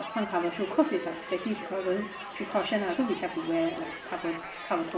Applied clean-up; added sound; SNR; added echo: none; Crowd; 10 dB; reverberation time 1.1 s.